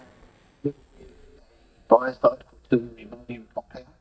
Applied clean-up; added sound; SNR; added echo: neural mask model DeepFilterNet 3.